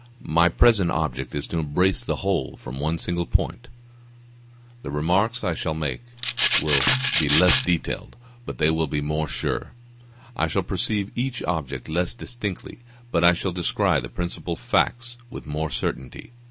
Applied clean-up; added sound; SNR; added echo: none; Rattle (instrument); -2 dB; none.